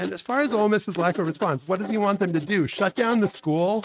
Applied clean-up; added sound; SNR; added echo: neural mask model RNNoise.